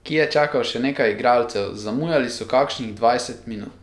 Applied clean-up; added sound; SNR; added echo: none; none; none; none.